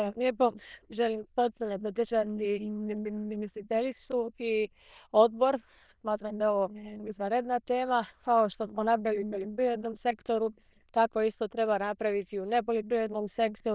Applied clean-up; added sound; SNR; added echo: neural diffusion model UNIVERSE++.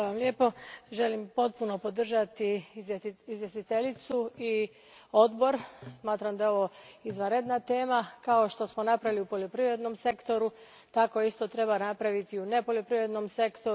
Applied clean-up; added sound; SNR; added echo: none; none; none; none.